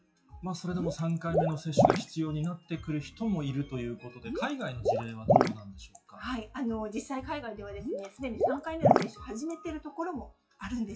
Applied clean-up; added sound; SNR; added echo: classical method WPE with log-MMSE.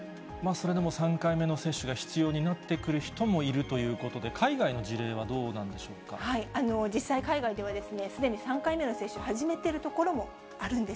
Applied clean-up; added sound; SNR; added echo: none; none; none; none.